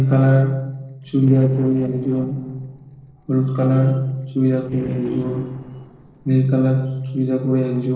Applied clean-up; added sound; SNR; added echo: neural separator model SepFormer DNS4.